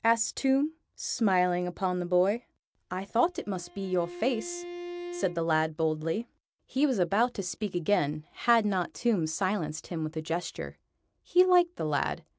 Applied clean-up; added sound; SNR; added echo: none; Bowed string instrument; 13 dB; none.